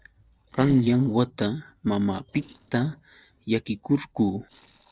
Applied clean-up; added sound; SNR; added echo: neural separator model SepFormer DNS4.